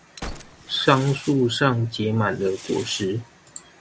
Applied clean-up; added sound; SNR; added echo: none; Gunshot, gunfire + Fireworks; 17 dB; none.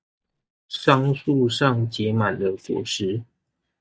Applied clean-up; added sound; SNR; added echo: neural mask model DeepFilterNet 3.